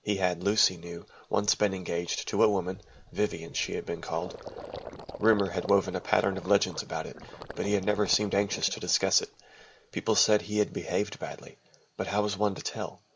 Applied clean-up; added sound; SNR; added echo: none; Gurgling; 17 dB; none.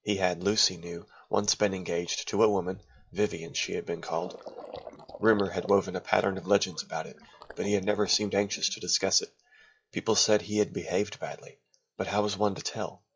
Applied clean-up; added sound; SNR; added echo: classical method log-MMSE.